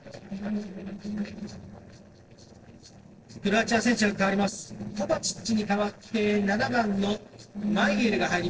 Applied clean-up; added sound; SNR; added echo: neural separator model SepFormer DNS4.